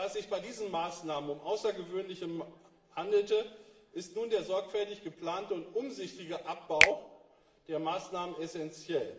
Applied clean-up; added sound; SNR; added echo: none; Finger snapping; -2 dB; reverberation time 1.1 s.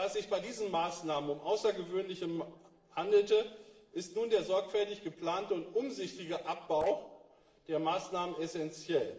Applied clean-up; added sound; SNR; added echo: neural separator model SepFormer DNS4.